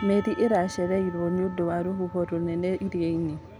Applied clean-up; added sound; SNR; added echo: none; Church bell / Percussion; 18 dB; none.